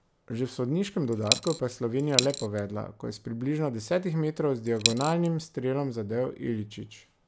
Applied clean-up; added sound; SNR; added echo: none; Coin (dropping); 1 dB; none.